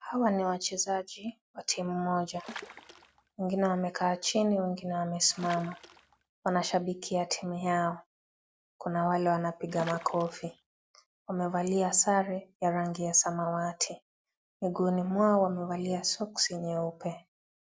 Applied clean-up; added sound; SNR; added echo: none; Water / Splash, splatter; 15 dB; none.